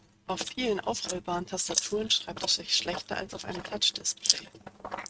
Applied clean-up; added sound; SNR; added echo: neural mask model RNNoise.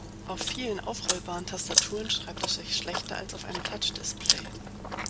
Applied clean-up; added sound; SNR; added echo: none; Chewing, mastication; -2 dB; none.